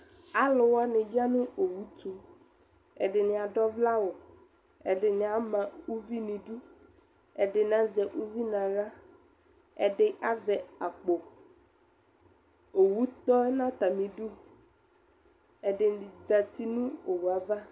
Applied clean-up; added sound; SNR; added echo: none; none; none; none.